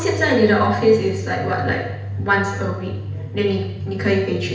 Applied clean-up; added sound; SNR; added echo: none; none; none; reverberation time 0.8 s.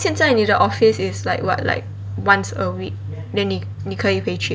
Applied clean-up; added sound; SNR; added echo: none; none; none; none.